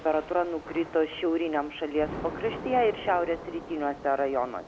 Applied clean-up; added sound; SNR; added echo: none; Thunder / Rain; 13 dB; none.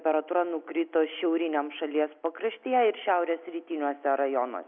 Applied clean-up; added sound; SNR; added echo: none; none; none; none.